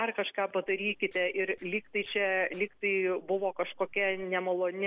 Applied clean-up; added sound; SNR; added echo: neural separator model SepFormer DNS4.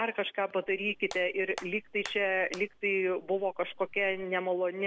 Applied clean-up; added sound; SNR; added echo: none; Hands; 17 dB; none.